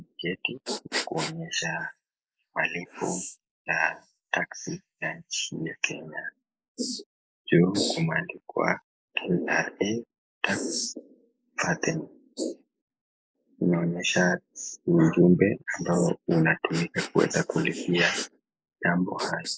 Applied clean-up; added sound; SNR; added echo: neural mask model Resemble Enhance denoiser.